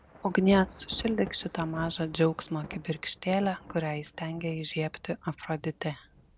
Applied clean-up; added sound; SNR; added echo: none; Thunder / Rain; 17 dB; none.